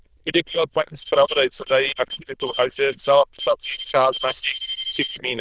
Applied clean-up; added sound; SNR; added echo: neural diffusion model UNIVERSE++.